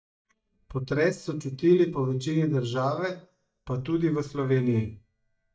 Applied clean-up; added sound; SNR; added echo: neural mask model DeepFilterNet 3.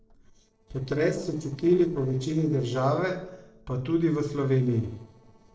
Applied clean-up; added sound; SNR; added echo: neural separator model SepFormer DNS4.